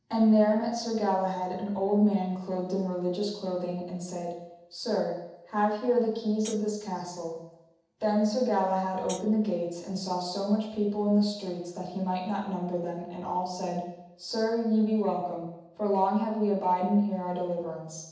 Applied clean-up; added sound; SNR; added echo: none; Hi-hat; 15 dB; reverberation time 0.8 s.